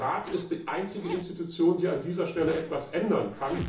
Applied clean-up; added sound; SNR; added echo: none; Zipper (clothing); 14 dB; reverberation time 0.8 s.